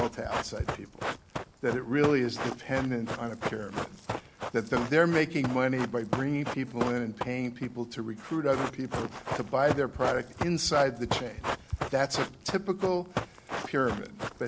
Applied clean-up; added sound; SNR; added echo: none; Run; 6 dB; none.